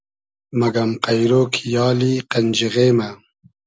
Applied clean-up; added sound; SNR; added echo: none; none; none; none.